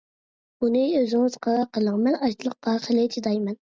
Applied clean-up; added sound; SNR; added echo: none; none; none; none.